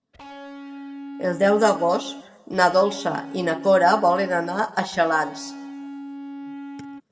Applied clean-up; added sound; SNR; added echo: none; Electric guitar; 13 dB; reverberation time 0.8 s.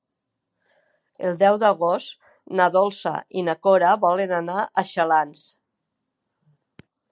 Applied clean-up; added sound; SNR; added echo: none; none; none; none.